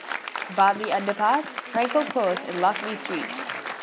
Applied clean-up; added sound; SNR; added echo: none; Applause; 7 dB; none.